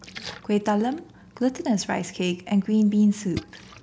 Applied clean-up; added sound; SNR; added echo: none; Splash, splatter; 19 dB; none.